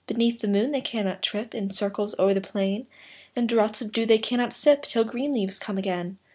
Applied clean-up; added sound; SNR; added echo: none; none; none; none.